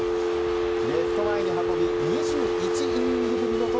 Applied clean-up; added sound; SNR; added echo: none; Telephone; -5 dB; none.